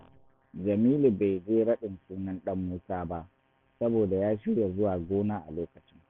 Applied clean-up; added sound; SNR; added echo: none; none; none; none.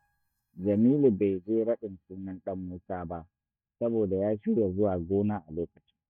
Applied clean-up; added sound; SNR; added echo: neural mask model DeepFilterNet 3.